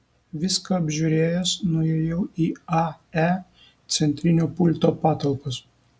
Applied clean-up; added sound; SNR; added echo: none; none; none; none.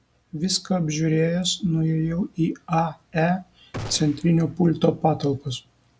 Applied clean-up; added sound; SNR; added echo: none; Gunshot, gunfire; 15 dB; none.